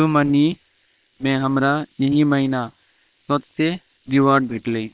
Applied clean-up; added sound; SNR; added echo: neural separator model SepFormer WHAM!.